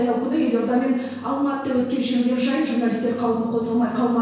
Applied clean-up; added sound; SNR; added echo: none; none; none; reverberation time 1.0 s.